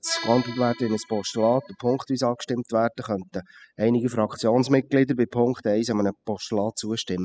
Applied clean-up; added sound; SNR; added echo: classical method spectral subtraction.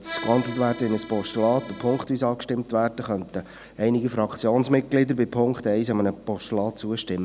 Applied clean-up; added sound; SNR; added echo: none; Accordion; 12 dB; none.